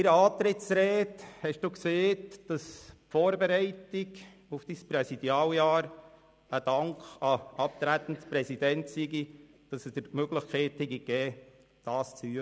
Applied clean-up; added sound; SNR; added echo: none; none; none; none.